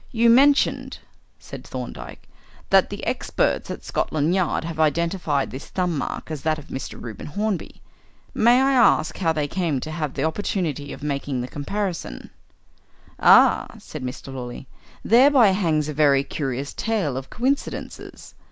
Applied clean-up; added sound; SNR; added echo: none; none; none; none.